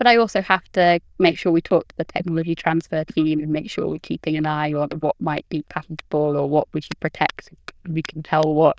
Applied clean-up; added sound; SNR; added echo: neural diffusion model UNIVERSE++.